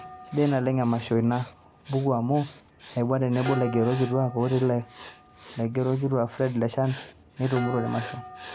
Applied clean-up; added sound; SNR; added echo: none; Dishes, pots, and pans + Writing; 15 dB; none.